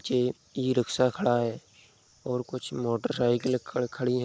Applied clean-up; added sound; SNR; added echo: neural mask model Resemble Enhance denoiser.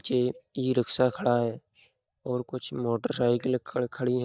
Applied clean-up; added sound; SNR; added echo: neural mask model DeepFilterNet 3.